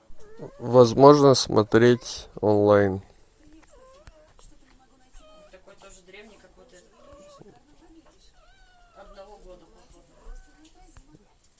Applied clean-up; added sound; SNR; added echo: none; none; none; none.